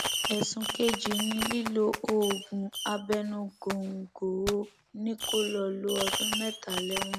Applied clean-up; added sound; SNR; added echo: none; Fireworks; 4 dB; none.